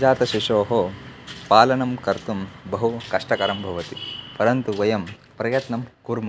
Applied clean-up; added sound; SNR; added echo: none; none; none; none.